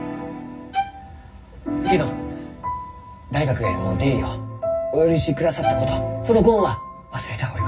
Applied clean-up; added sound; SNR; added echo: none; Bowed string instrument; 8 dB; reverberation time 0.4 s.